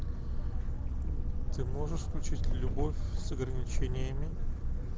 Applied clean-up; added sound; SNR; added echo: none; none; none; none.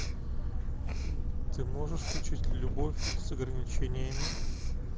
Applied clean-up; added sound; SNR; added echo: none; Respiratory sounds; 16 dB; none.